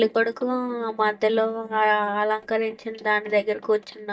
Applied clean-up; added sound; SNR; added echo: neural mask model DeepFilterNet 3.